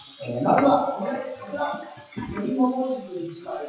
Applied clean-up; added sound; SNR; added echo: classical method WPE with log-MMSE.